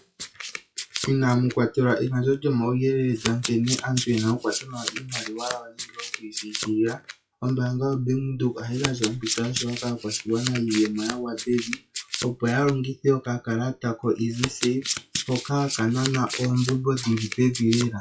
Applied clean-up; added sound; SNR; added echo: classical method WPE with log-MMSE.